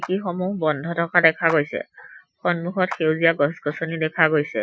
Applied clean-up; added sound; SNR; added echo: classical method Wiener filter.